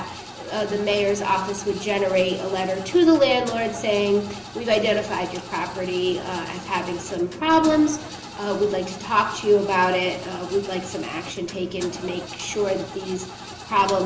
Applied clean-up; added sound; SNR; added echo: none; Engine starting / Car; 16 dB; reverberation time 0.6 s.